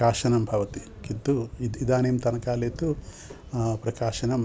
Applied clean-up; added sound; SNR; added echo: none; none; none; none.